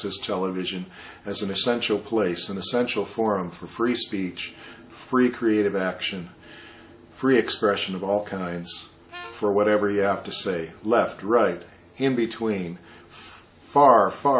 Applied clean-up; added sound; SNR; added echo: none; Harmonica; 18 dB; none.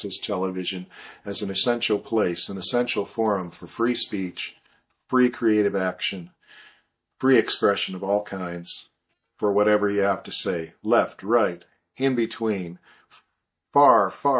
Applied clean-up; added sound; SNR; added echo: neural mask model DeepFilterNet 3.